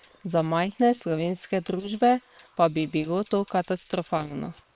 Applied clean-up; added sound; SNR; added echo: neural separator model SepFormer WHAM!.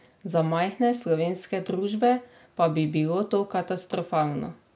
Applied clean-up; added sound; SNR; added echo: none; none; none; none.